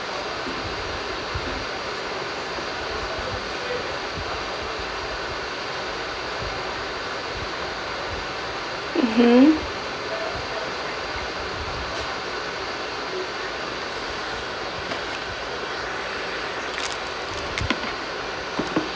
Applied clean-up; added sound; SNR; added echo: none; none; none; none.